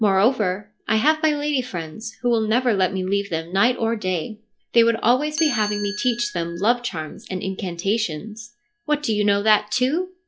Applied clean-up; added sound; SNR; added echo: classical method log-MMSE.